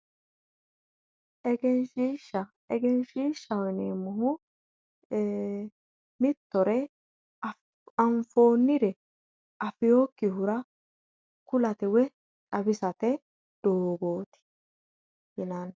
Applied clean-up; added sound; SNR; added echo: none; none; none; none.